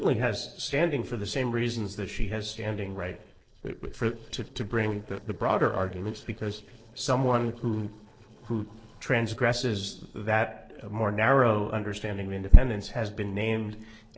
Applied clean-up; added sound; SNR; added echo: neural separator model SepFormer DNS4.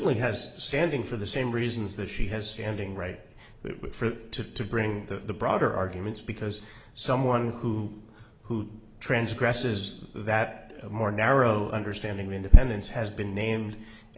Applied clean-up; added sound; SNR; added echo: none; none; none; none.